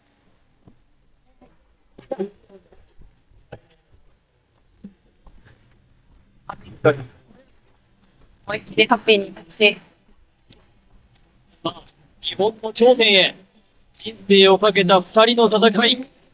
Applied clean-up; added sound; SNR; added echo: neural mask model DeepFilterNet 3.